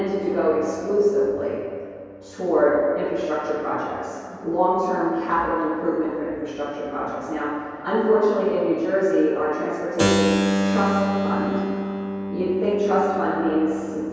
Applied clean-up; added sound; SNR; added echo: none; Keyboard (musical); 6 dB; reverberation time 2.2 s.